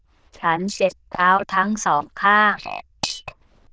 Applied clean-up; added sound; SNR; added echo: neural diffusion model UNIVERSE++.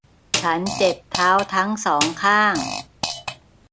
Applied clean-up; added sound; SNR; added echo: none; Fart + Snare drum; 8 dB; none.